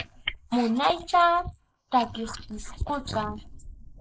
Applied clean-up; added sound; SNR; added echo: neural mask model Resemble Enhance denoiser.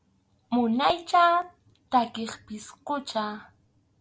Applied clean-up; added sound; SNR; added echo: none; none; none; none.